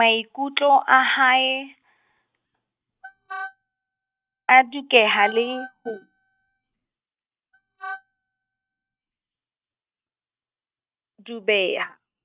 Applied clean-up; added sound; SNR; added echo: neural mask model RNNoise.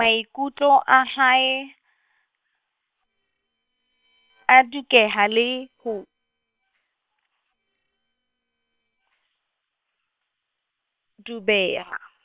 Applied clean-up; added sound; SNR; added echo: neural separator model SepFormer WHAM!.